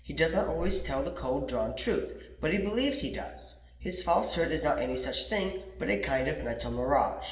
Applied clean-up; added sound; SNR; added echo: none; none; none; reverberation time 0.9 s.